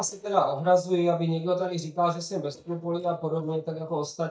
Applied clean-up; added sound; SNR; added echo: neural mask model DeepFilterNet 3.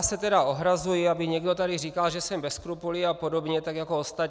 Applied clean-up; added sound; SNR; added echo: none; none; none; none.